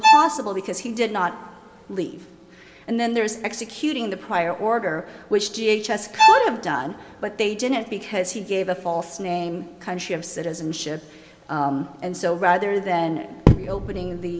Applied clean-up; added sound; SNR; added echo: none; Bowed string instrument; -4 dB; reverberation time 1.6 s.